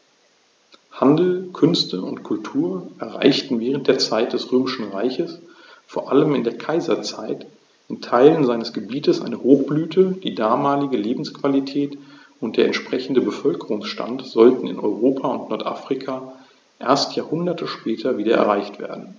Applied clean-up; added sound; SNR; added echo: none; none; none; none.